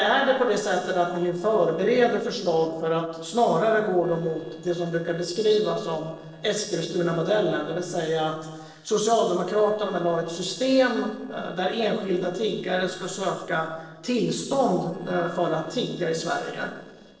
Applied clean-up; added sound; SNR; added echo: neural separator model SepFormer DNS4.